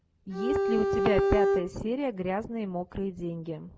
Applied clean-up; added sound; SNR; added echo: none; Bowed string instrument; -4 dB; none.